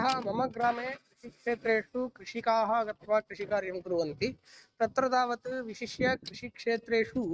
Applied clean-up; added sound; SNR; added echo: neural mask model RNNoise.